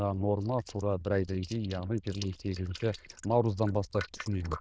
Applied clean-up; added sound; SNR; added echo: neural diffusion model UNIVERSE++.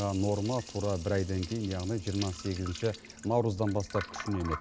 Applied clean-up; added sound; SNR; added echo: none; Liquid; 12 dB; none.